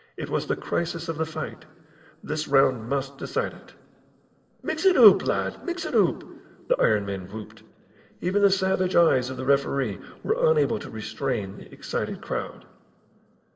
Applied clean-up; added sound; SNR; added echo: none; none; none; reverberation time 2.1 s.